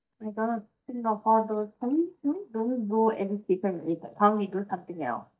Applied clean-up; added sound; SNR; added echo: neural mask model DeepFilterNet 3.